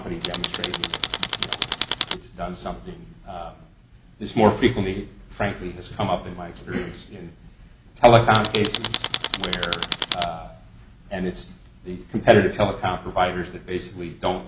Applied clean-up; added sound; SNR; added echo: none; Tools; 0 dB; none.